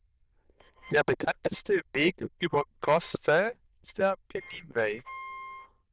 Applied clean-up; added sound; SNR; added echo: neural diffusion model UNIVERSE++.